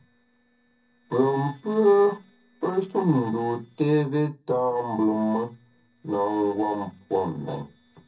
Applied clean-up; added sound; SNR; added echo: neural separator model SepFormer DNS4.